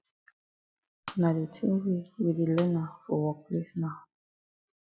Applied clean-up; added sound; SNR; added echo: classical method log-MMSE.